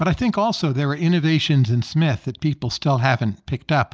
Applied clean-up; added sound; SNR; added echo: none; none; none; none.